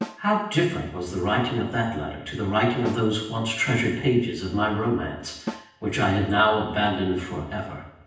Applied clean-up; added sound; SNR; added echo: none; Snare drum; 16 dB; reverberation time 0.9 s.